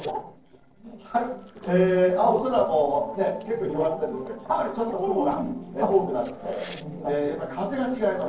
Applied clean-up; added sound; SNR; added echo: neural separator model SepFormer DNS4.